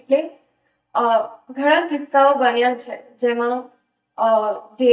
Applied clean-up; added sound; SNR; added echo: neural mask model DeepFilterNet 3.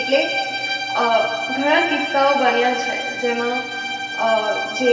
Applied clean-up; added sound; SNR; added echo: none; Bowed string instrument; 4 dB; reverberation time 2.3 s.